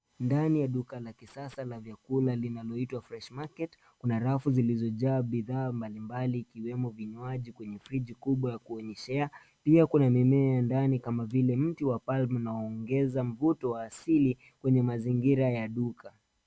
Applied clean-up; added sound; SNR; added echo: none; none; none; none.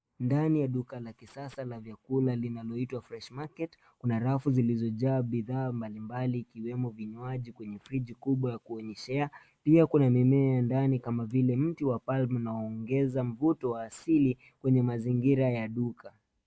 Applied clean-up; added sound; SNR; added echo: neural mask model Resemble Enhance denoiser.